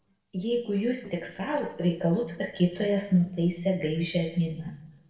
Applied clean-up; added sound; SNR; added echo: neural separator model SepFormer DNS4.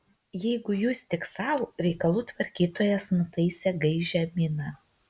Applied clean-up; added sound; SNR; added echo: none; none; none; none.